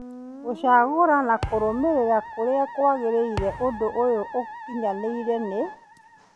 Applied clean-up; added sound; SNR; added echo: none; Musical instrument + Thump, thud; 13 dB; none.